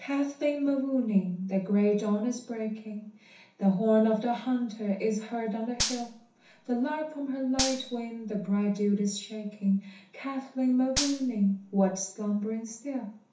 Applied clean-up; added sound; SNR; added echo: none; Gunshot, gunfire; 7 dB; reverberation time 0.7 s.